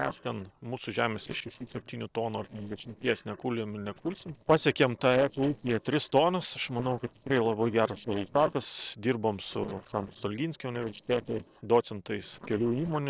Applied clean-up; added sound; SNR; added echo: neural separator model SepFormer DNS4.